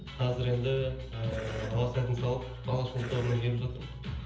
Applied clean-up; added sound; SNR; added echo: none; Cough; 15 dB; reverberation time 0.7 s.